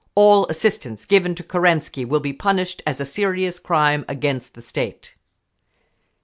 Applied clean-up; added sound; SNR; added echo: none; none; none; none.